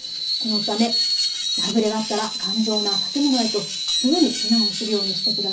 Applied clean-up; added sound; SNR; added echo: none; Screech; 0 dB; reverberation time 0.4 s.